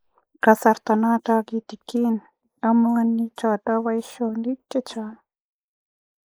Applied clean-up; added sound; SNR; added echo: neural mask model Resemble Enhance denoiser.